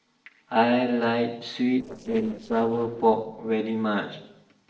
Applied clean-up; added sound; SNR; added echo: neural separator model SepFormer DNS4.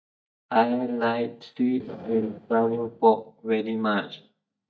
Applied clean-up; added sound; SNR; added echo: neural mask model DeepFilterNet 3.